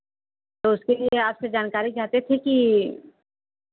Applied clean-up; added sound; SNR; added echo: none; none; none; none.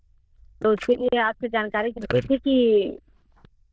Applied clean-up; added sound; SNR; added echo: neural diffusion model UNIVERSE++.